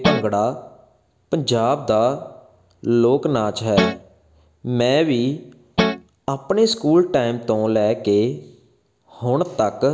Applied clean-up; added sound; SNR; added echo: none; Guitar; 1 dB; none.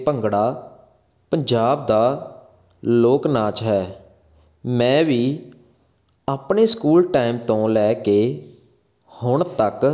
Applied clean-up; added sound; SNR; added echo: none; none; none; none.